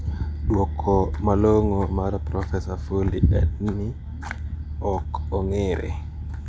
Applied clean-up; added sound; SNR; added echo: none; none; none; none.